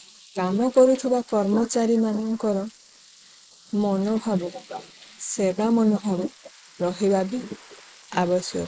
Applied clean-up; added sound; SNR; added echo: neural mask model Resemble Enhance denoiser.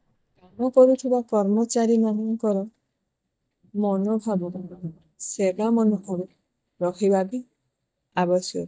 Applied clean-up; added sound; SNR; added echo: neural mask model DeepFilterNet 3.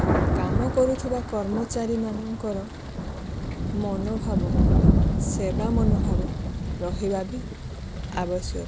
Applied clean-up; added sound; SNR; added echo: none; Thunder; -4 dB; none.